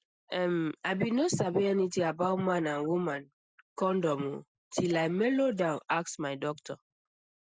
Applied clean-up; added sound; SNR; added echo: none; none; none; none.